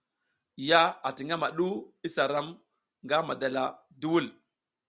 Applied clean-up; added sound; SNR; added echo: none; none; none; none.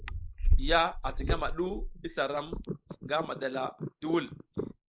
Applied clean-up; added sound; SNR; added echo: neural mask model Resemble Enhance denoiser.